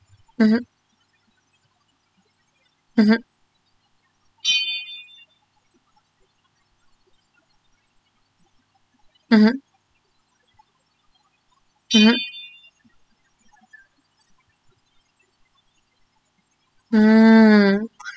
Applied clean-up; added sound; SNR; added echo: classical method spectral subtraction.